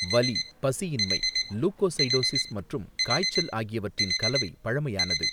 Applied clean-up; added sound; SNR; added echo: none; Alarm; 1 dB; none.